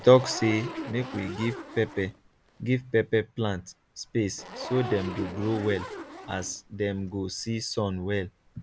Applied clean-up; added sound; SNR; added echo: none; Zipper (clothing); 13 dB; none.